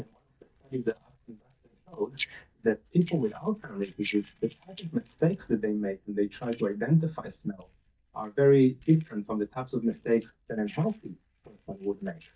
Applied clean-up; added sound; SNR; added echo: neural mask model DeepFilterNet 3.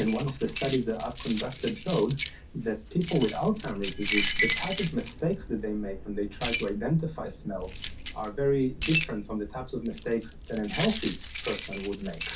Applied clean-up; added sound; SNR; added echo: none; Keys jangling; 5 dB; reverberation time 0.3 s.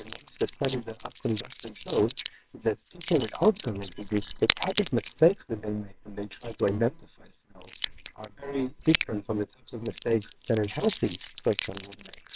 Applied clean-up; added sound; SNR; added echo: neural separator model SepFormer WHAMR!.